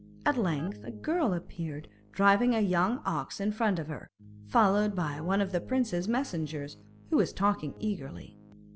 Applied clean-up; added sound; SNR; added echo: none; Keyboard (musical); 19 dB; none.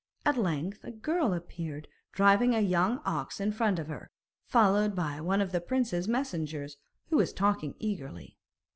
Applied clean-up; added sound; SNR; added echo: none; none; none; none.